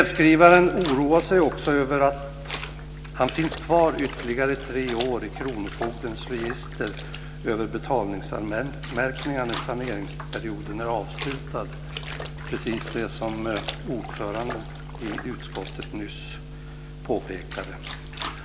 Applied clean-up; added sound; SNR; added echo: none; Trickle, dribble / Splash, splatter; 13 dB; none.